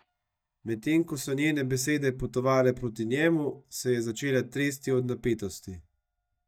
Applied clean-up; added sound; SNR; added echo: neural mask model DeepFilterNet 3.